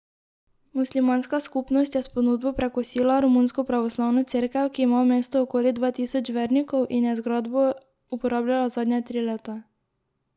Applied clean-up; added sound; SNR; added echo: none; none; none; none.